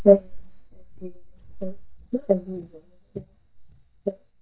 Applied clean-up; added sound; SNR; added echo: neural mask model DeepFilterNet 3.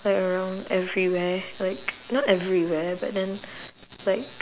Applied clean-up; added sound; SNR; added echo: none; none; none; none.